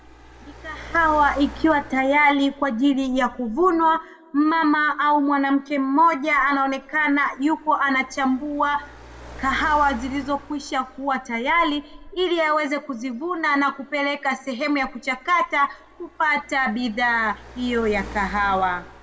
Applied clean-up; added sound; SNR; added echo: none; Car; 20 dB; reverberation time 0.6 s.